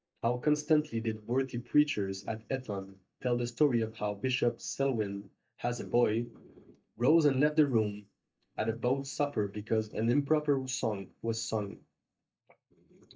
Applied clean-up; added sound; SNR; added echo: neural mask model DeepFilterNet 3.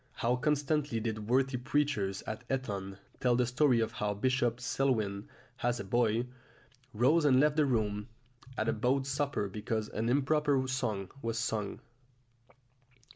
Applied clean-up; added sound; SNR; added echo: none; none; none; none.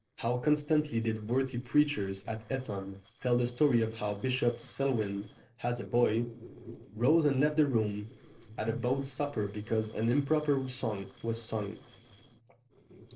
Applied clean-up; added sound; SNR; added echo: neural separator model SepFormer DNS4.